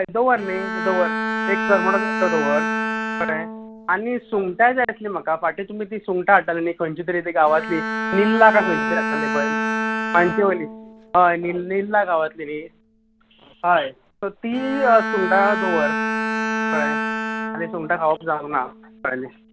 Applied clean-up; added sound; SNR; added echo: none; Bowed string instrument; 5 dB; none.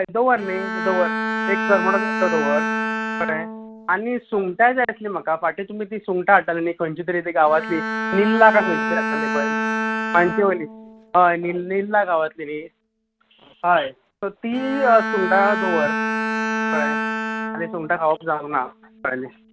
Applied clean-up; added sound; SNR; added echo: neural mask model RNNoise.